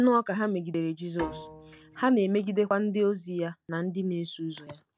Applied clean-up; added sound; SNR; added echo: none; Bowed string instrument; 17 dB; none.